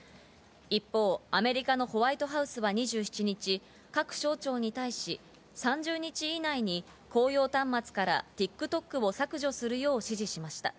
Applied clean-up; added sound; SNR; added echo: none; none; none; none.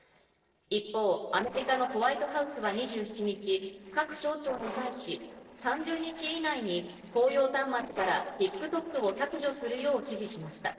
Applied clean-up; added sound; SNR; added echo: neural separator model SepFormer DNS4.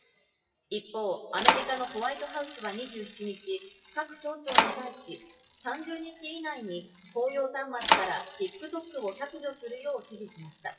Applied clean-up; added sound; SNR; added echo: classical method WPE with log-MMSE.